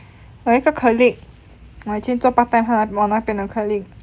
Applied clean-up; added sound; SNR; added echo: none; none; none; none.